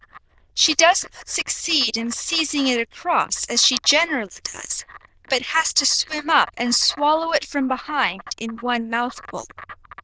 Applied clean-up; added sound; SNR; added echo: neural diffusion model UNIVERSE++.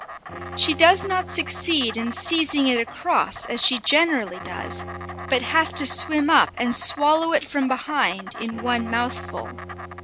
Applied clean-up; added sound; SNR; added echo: none; Insect + Bowed string instrument; 14 dB; none.